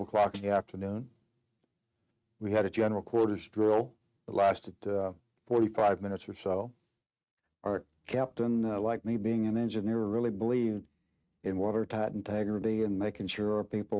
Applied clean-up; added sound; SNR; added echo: neural mask model RNNoise.